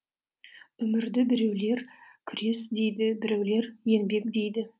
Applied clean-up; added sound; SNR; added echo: none; none; none; none.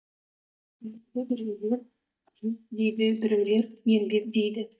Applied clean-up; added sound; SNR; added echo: neural mask model DeepFilterNet 3.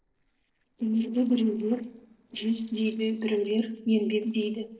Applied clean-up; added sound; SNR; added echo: neural separator model SepFormer DNS4.